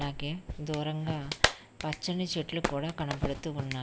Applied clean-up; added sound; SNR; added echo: none; Clapping; 1 dB; none.